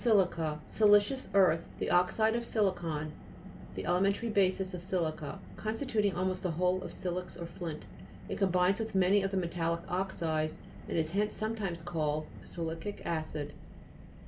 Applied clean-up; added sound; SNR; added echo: none; Car; 14 dB; none.